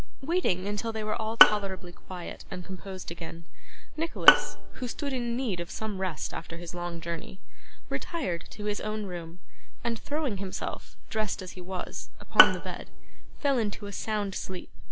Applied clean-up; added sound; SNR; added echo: none; Bowed string instrument; 7 dB; none.